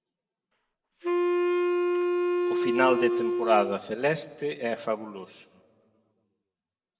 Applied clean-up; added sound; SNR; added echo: none; Wind instrument, woodwind instrument; -4 dB; reverberation time 1.0 s.